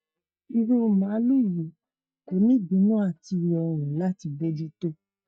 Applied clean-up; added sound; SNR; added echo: neural mask model DeepFilterNet 3.